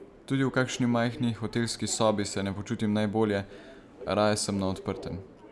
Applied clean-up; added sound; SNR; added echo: none; Subway, metro, underground; 18 dB; none.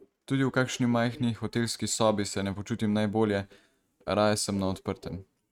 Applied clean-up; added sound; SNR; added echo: neural mask model RNNoise.